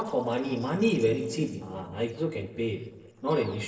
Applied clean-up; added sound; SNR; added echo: neural separator model SepFormer DNS4.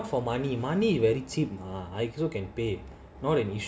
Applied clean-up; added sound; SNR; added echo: none; none; none; none.